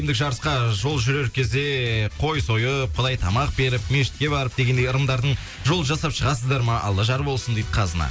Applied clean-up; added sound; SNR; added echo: none; none; none; none.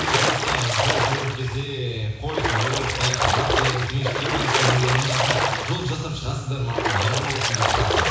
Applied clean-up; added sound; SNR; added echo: none; Splash, splatter; -2 dB; reverberation time 1.0 s.